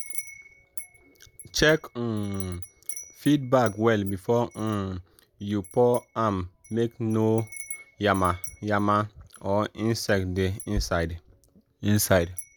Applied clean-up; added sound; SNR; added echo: none; Wind chime; 15 dB; none.